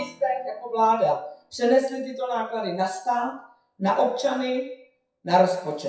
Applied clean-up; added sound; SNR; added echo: classical method WPE with log-MMSE.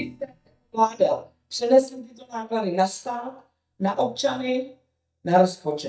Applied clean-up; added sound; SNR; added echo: neural mask model DeepFilterNet 3.